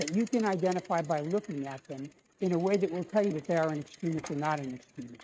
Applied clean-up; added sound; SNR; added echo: neural mask model RNNoise.